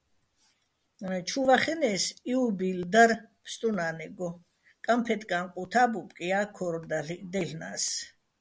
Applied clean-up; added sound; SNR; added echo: none; none; none; none.